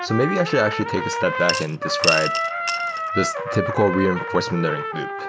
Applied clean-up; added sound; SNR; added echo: none; Trumpet + Coin (dropping) / Glass; 2 dB; none.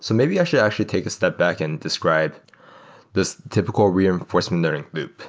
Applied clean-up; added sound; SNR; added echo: none; none; none; none.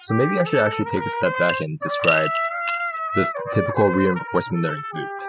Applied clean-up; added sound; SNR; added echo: classical method spectral subtraction.